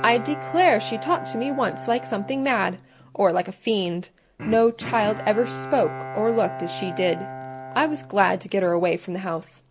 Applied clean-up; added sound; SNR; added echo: none; Bowed string instrument; 12 dB; none.